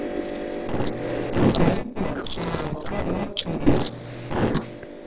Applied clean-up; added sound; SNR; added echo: neural separator model SepFormer DNS4.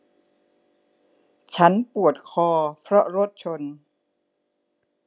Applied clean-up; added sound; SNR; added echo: none; none; none; none.